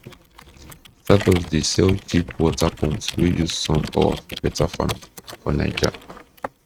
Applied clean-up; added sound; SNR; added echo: neural mask model RNNoise.